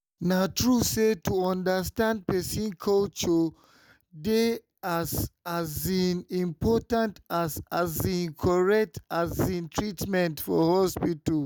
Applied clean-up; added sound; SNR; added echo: none; none; none; none.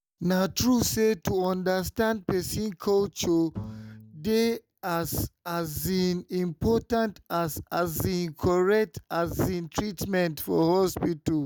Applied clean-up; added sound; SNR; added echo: none; Bowed string instrument; 16 dB; none.